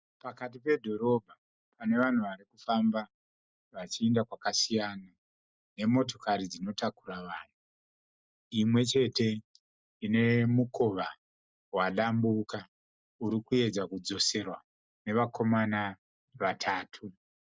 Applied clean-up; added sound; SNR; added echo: none; none; none; none.